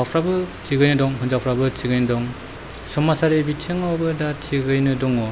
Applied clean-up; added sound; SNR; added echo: none; none; none; none.